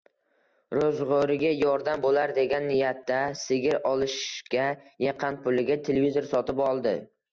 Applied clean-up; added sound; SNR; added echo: none; none; none; none.